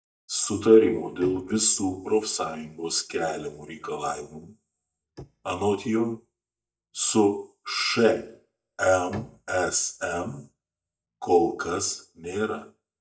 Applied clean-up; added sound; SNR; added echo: neural mask model DeepFilterNet 3.